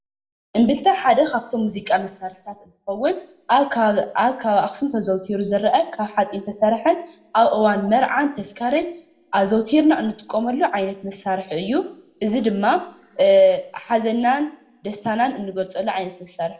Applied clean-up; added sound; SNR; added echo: none; none; none; reverberation time 0.5 s.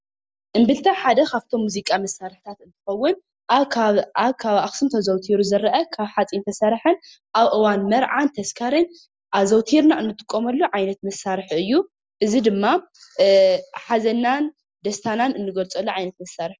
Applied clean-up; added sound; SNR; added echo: none; none; none; none.